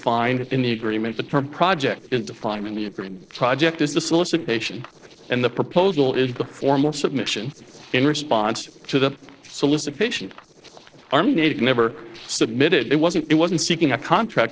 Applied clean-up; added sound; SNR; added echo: neural separator model SepFormer DNS4.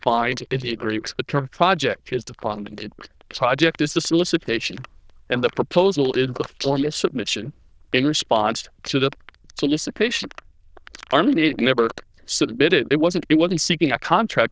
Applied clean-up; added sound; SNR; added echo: neural diffusion model UNIVERSE++.